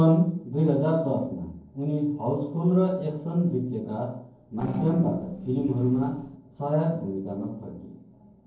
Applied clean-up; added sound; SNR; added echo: neural separator model SepFormer DNS4.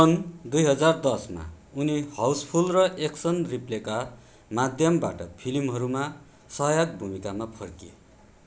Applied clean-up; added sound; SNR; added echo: none; none; none; none.